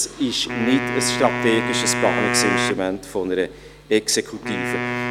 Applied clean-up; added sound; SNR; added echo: none; Wind instrument, woodwind instrument; 3 dB; none.